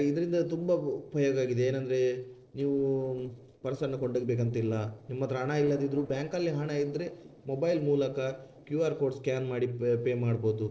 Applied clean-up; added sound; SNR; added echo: neural separator model SepFormer DNS4.